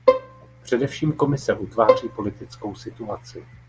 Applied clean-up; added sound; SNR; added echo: none; Bowed string instrument; 0 dB; none.